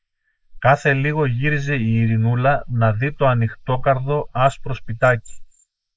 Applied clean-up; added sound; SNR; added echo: neural mask model Resemble Enhance denoiser.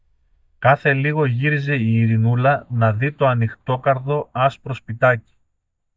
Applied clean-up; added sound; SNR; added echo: neural mask model DeepFilterNet 3.